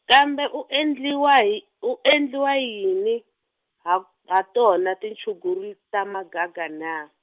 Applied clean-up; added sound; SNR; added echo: none; none; none; none.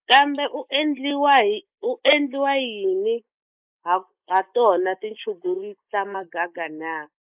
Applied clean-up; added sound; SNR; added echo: neural mask model Resemble Enhance denoiser.